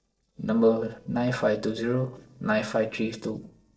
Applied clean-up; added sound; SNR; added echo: neural separator model SepFormer DNS4.